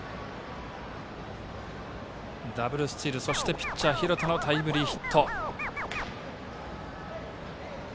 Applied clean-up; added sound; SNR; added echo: none; Scratching (performance technique); 3 dB; none.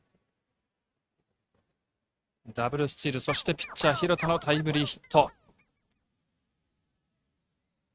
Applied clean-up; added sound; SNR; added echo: neural mask model RNNoise.